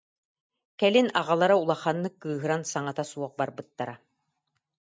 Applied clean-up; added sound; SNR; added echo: none; none; none; none.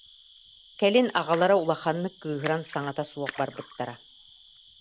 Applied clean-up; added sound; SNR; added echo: none; Cricket + Splash, splatter; 17 dB; none.